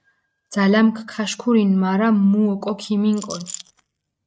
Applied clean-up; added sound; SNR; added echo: neural mask model RNNoise.